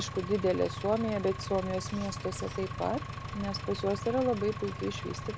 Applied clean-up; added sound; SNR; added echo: none; Engine; 7 dB; none.